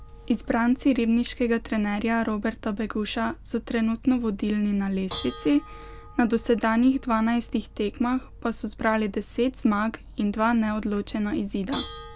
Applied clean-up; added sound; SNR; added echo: none; Dishes, pots, and pans / Bell; 15 dB; none.